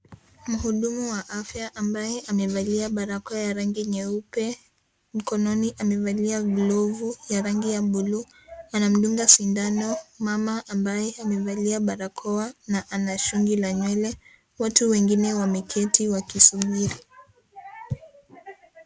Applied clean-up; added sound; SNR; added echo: none; none; none; none.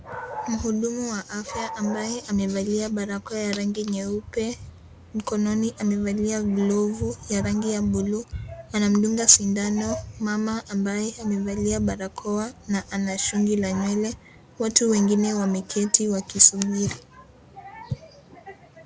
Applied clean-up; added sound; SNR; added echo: none; Dog; 16 dB; none.